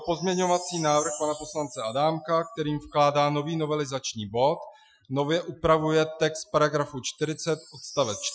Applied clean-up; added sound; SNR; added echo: classical method Wiener filter.